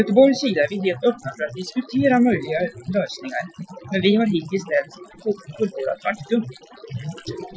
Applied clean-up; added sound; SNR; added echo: classical method Wiener filter.